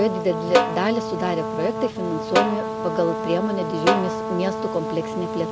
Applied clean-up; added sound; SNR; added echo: none; Snare drum + Brass instrument; 1 dB; none.